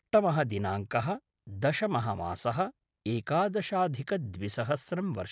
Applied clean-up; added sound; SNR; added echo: none; none; none; none.